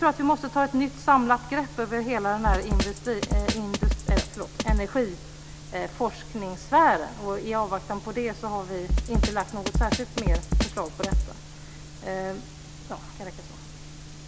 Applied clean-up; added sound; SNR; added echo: none; Drum kit; 2 dB; none.